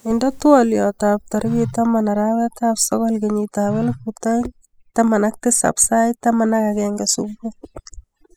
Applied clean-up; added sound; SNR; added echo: classical method spectral subtraction.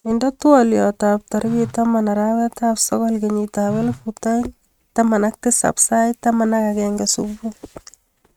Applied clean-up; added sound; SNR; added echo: neural mask model RNNoise.